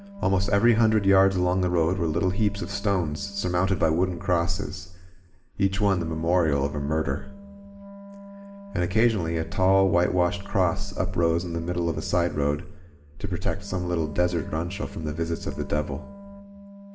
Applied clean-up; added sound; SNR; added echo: none; Wind instrument, woodwind instrument; 18 dB; reverberation time 0.6 s.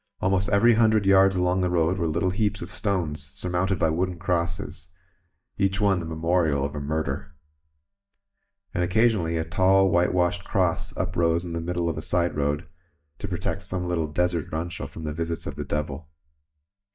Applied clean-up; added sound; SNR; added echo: neural mask model DeepFilterNet 3.